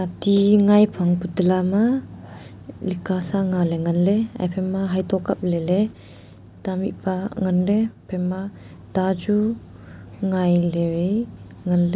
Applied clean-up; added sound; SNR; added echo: none; none; none; none.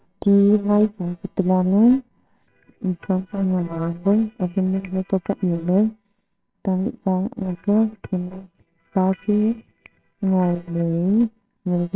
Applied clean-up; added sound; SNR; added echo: neural separator model SepFormer WHAMR!.